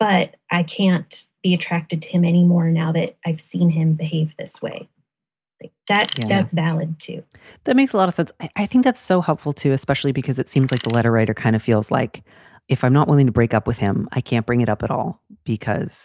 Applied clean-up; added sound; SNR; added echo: neural mask model Resemble Enhance denoiser.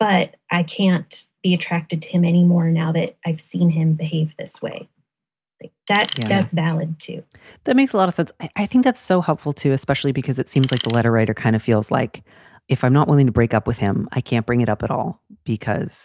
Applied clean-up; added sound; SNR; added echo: none; Tools; 13 dB; none.